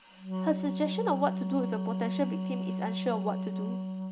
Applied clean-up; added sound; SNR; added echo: none; Wind instrument, woodwind instrument; 0 dB; none.